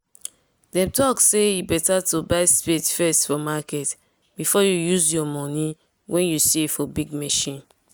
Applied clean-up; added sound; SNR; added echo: none; none; none; none.